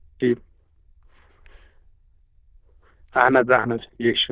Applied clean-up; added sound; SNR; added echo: neural diffusion model UNIVERSE++.